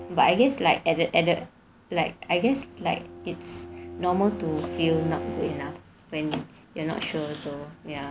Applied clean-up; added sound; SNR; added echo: none; Bowed string instrument; 13 dB; none.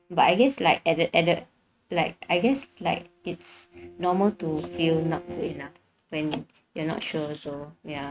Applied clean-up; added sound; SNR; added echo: neural mask model RNNoise.